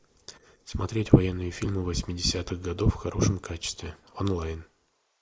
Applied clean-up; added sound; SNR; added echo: neural mask model Resemble Enhance denoiser.